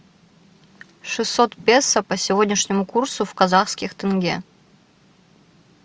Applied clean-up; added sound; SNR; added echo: none; none; none; none.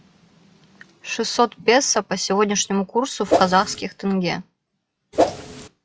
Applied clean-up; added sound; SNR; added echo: classical method log-MMSE.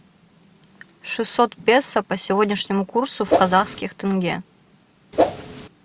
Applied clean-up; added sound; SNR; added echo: none; Whoosh, swoosh, swish; -1 dB; none.